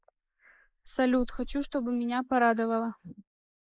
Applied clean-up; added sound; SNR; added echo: neural mask model Resemble Enhance denoiser.